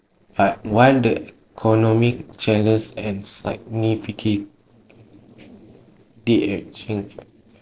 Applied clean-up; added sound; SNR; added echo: neural separator model SepFormer DNS4.